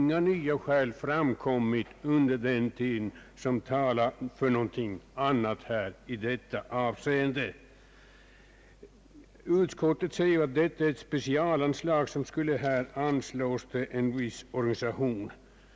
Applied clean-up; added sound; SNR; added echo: none; none; none; none.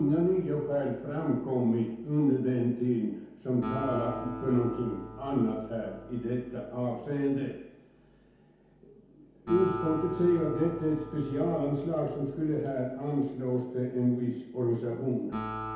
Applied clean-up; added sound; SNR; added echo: none; Acoustic guitar; 13 dB; reverberation time 1.0 s.